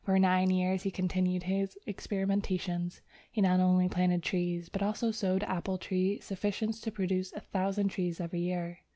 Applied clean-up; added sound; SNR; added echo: none; none; none; none.